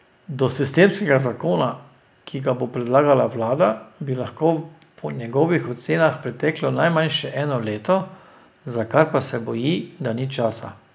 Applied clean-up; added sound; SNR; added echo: none; none; none; none.